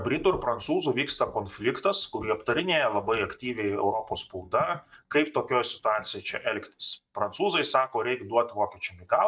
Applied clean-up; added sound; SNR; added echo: neural mask model DeepFilterNet 3.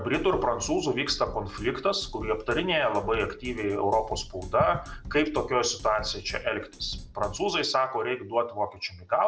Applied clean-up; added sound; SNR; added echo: none; Drum kit; 15 dB; none.